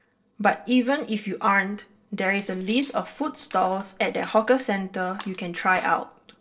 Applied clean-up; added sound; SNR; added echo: neural separator model SepFormer DNS4.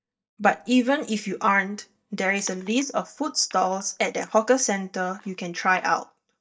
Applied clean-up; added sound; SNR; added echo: neural mask model DeepFilterNet 3.